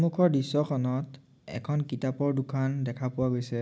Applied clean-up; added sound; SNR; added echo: none; none; none; none.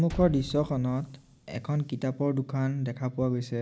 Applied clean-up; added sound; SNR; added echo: none; Liquid; 16 dB; none.